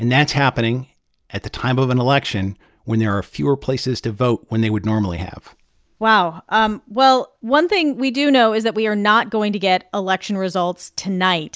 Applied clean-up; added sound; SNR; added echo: none; none; none; none.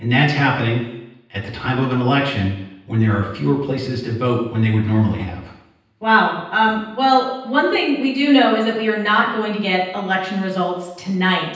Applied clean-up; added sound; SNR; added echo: none; none; none; reverberation time 0.9 s.